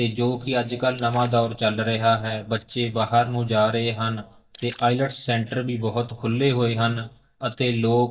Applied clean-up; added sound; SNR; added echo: neural mask model DeepFilterNet 3.